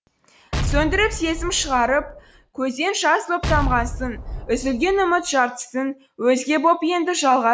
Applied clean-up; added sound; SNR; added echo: none; Explosion; 6 dB; none.